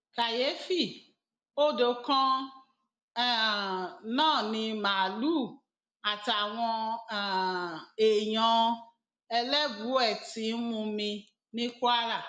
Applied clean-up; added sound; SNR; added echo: none; none; none; none.